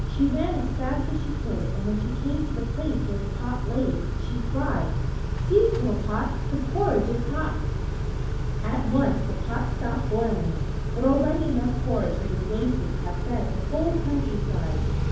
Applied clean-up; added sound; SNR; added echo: none; Idling / Accelerating, revving, vroom / Car; -1 dB; reverberation time 0.9 s.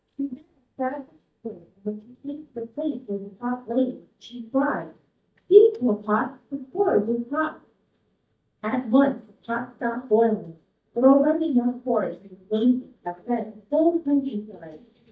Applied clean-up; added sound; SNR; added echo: neural mask model DeepFilterNet 3.